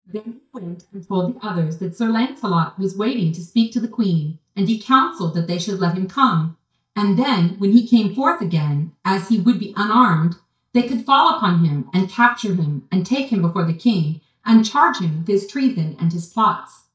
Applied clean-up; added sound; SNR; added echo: neural mask model DeepFilterNet 3.